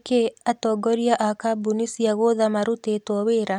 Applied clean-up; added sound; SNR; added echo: none; none; none; none.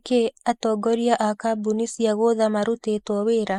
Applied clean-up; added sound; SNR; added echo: neural mask model Resemble Enhance denoiser.